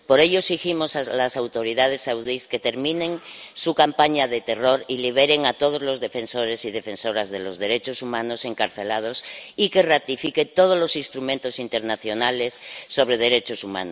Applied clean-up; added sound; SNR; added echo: none; none; none; none.